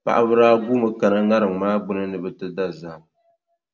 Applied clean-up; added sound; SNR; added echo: none; none; none; none.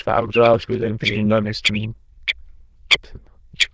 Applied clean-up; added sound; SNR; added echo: neural diffusion model UNIVERSE++.